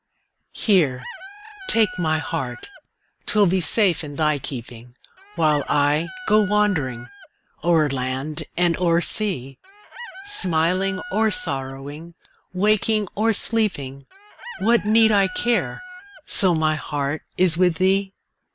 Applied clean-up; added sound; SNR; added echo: none; Chicken, rooster; 17 dB; none.